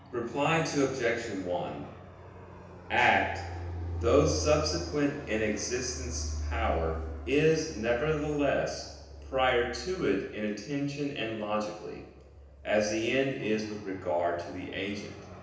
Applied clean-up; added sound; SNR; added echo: none; Fixed-wing aircraft, airplane; 10 dB; reverberation time 0.9 s.